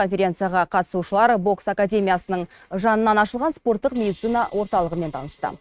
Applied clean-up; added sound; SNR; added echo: neural mask model RNNoise.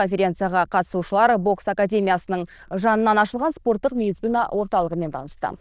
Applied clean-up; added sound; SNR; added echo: neural diffusion model UNIVERSE++.